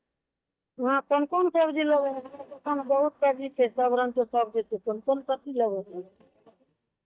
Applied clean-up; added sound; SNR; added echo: neural mask model DeepFilterNet 3.